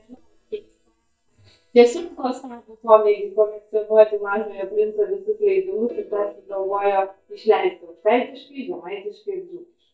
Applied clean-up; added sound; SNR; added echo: neural mask model DeepFilterNet 3.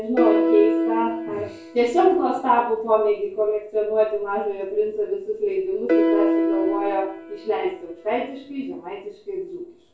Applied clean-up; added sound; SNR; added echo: none; Piano; 2 dB; reverberation time 0.3 s.